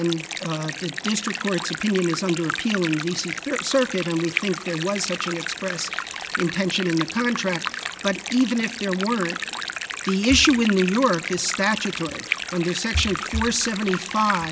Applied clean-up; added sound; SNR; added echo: none; Stream; 7 dB; none.